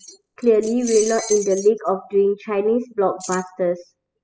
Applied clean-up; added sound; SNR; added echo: classical method spectral subtraction.